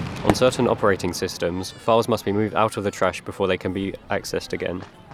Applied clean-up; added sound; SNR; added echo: none; Crowd / Fireworks; 11 dB; none.